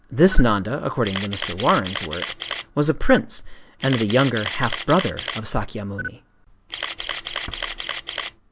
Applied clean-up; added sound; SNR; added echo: none; Camera; 9 dB; none.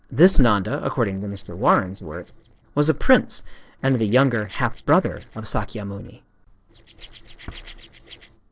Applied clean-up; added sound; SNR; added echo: neural separator model SepFormer DNS4.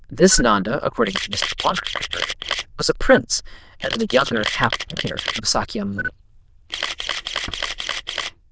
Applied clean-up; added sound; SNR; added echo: neural diffusion model UNIVERSE++.